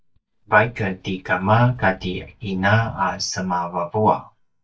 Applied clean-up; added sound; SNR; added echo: neural mask model DeepFilterNet 3.